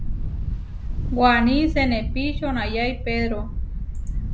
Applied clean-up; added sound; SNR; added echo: none; Wind; 2 dB; none.